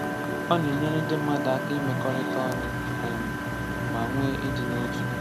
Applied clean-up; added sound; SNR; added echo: none; Organ + Engine; -1 dB; none.